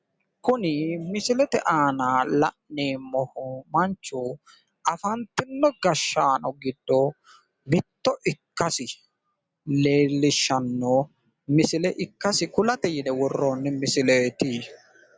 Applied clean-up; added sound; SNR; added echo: none; none; none; none.